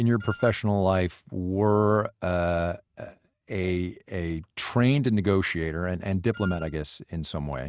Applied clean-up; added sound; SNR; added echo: neural mask model RNNoise.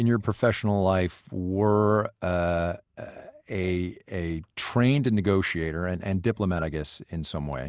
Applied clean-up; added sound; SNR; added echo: neural mask model Resemble Enhance denoiser.